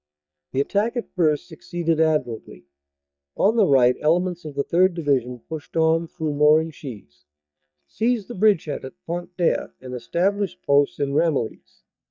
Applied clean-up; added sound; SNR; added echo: neural mask model DeepFilterNet 3.